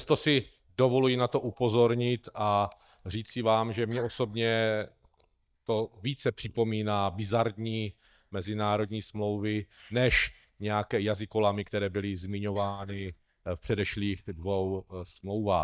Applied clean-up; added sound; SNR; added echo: neural mask model DeepFilterNet 3.